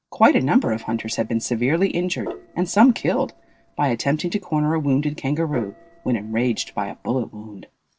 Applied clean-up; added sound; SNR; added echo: neural separator model SepFormer DNS4.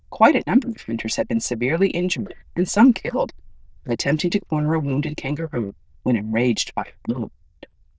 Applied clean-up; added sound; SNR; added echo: neural diffusion model UNIVERSE++.